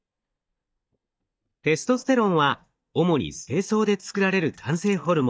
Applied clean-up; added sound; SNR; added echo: neural mask model DeepFilterNet 3.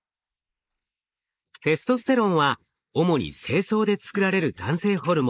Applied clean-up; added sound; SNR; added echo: neural mask model Resemble Enhance denoiser.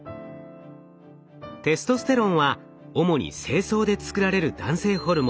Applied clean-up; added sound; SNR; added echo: none; none; none; none.